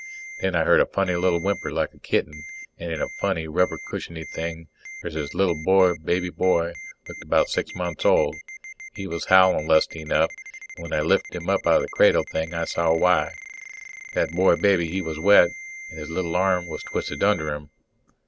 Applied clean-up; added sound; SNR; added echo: none; Ringtone; 16 dB; none.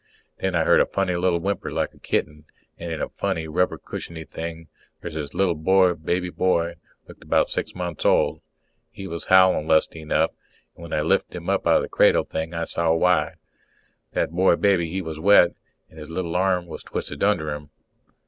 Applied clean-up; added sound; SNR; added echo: none; none; none; none.